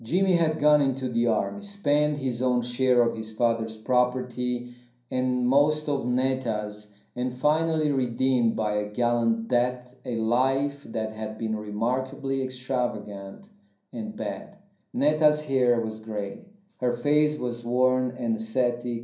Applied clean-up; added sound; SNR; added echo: none; none; none; reverberation time 0.6 s.